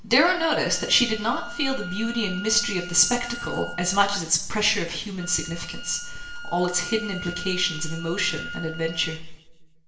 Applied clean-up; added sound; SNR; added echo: none; Wind instrument, woodwind instrument; 13 dB; reverberation time 0.8 s.